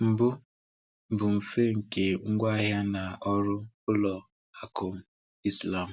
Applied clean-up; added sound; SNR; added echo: none; none; none; none.